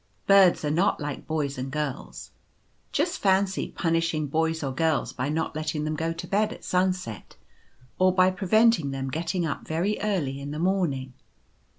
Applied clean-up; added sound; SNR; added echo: none; none; none; none.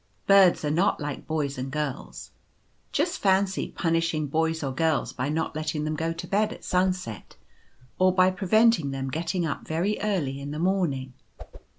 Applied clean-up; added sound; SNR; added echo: none; Whoosh, swoosh, swish; 13 dB; none.